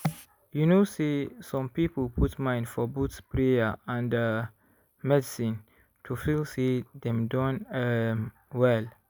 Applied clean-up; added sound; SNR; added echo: none; none; none; none.